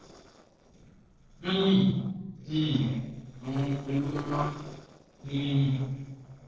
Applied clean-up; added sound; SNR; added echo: neural separator model SepFormer DNS4.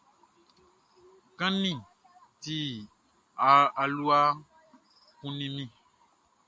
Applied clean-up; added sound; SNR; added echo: none; none; none; none.